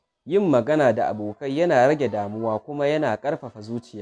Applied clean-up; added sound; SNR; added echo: none; none; none; none.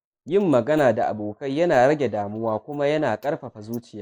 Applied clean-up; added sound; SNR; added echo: neural mask model Resemble Enhance denoiser.